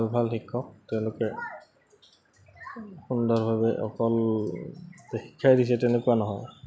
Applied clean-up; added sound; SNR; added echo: none; none; none; none.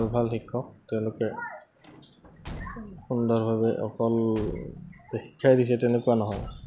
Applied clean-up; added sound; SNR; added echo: none; Slam / Truck / Car; 18 dB; none.